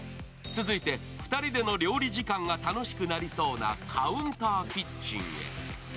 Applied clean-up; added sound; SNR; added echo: none; none; none; none.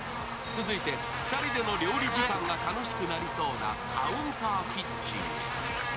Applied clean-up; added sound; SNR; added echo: none; Buzz; 0 dB; none.